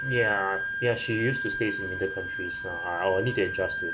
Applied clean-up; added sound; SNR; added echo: none; Wind instrument, woodwind instrument; 3 dB; none.